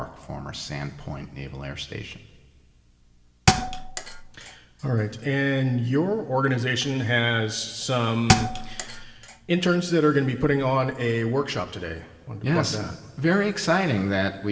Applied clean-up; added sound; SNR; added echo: none; Thump, thud; 4 dB; reverberation time 1.7 s.